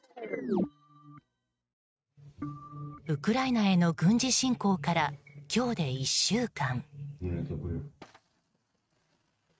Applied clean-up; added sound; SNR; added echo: neural mask model RNNoise.